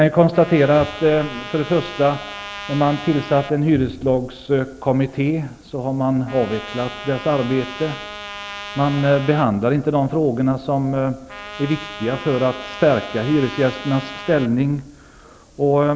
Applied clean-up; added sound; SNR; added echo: none; Trumpet; 14 dB; none.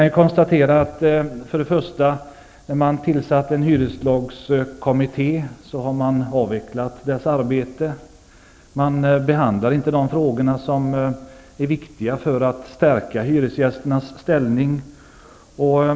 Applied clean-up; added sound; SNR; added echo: none; none; none; none.